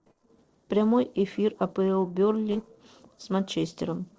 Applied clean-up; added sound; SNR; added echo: neural separator model SepFormer DNS4.